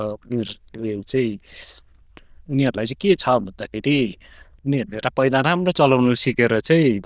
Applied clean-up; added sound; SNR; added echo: neural diffusion model UNIVERSE++.